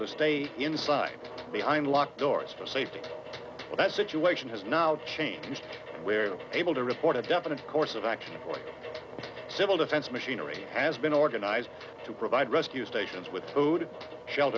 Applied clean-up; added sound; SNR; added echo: none; none; none; none.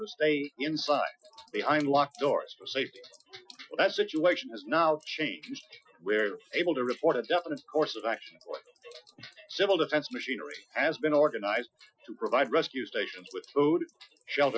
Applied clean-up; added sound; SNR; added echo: classical method Wiener filter.